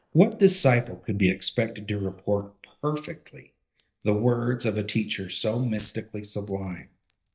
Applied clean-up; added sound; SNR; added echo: neural mask model DeepFilterNet 3.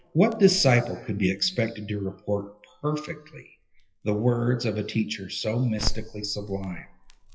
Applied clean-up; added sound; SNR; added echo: classical method WPE with log-MMSE.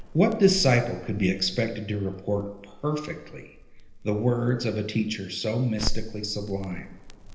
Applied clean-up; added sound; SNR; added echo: none; Crackle; 9 dB; reverberation time 0.8 s.